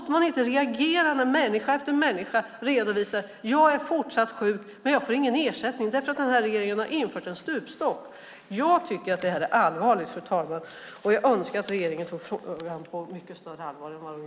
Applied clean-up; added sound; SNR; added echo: none; none; none; none.